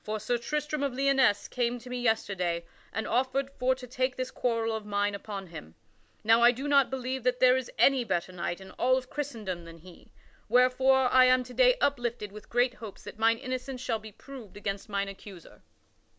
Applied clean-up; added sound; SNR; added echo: none; none; none; none.